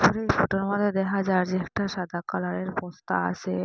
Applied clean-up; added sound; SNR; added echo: none; none; none; none.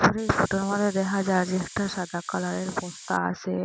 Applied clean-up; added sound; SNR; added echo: none; Hiss; 17 dB; none.